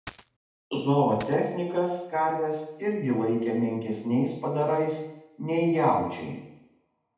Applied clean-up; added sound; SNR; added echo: none; Coin (dropping); 15 dB; reverberation time 0.8 s.